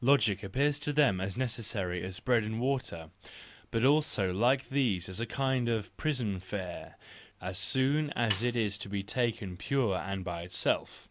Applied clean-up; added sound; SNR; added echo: none; Snare drum; 11 dB; none.